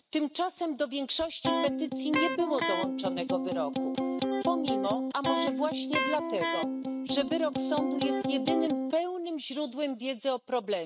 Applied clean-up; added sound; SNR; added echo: neural mask model RNNoise.